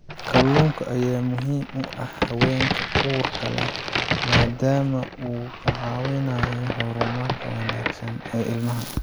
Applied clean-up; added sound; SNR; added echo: none; Crack; 2 dB; none.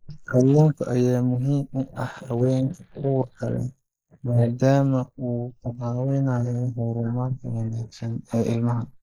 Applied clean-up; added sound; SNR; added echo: neural mask model Resemble Enhance denoiser.